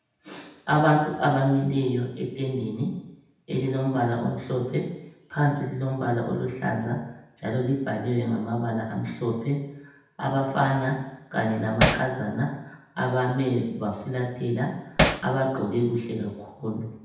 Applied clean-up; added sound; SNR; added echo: none; Hammer; -3 dB; reverberation time 0.9 s.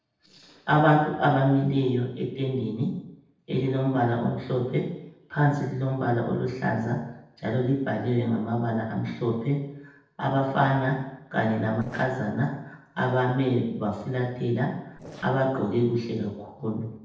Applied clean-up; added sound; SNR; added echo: neural separator model SepFormer DNS4.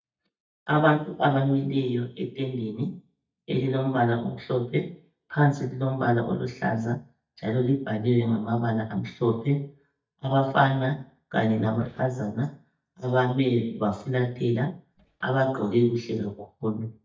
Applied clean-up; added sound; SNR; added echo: neural mask model DeepFilterNet 3.